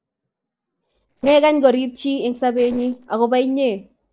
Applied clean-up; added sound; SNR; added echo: neural separator model SepFormer DNS4.